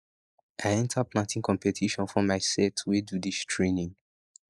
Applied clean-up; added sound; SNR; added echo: neural mask model Resemble Enhance denoiser.